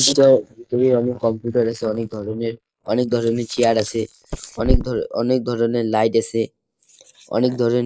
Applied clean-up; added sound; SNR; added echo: neural mask model Resemble Enhance denoiser.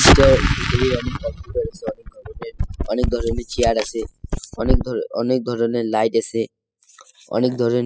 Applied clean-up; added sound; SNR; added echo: classical method spectral subtraction.